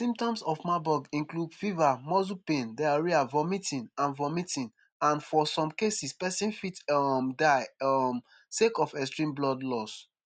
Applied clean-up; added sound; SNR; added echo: none; none; none; none.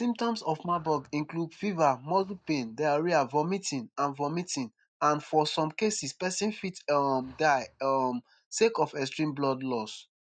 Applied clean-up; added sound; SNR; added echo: neural mask model DeepFilterNet 3.